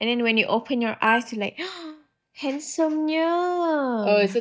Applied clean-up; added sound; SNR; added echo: neural mask model DeepFilterNet 3.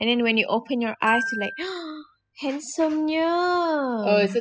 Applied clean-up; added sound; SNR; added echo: classical method spectral subtraction.